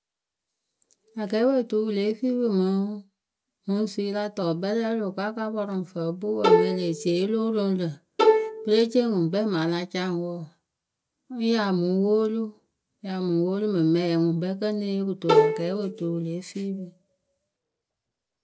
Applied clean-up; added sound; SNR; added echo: none; Bowed string instrument; -3 dB; none.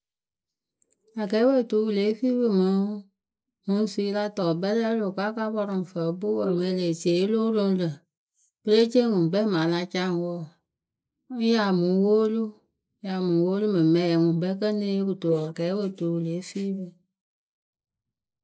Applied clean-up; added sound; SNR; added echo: neural mask model Resemble Enhance denoiser.